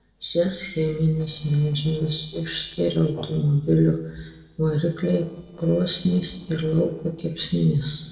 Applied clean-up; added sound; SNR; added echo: neural separator model SepFormer DNS4.